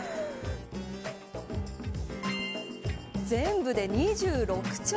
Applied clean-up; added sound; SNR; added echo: none; none; none; none.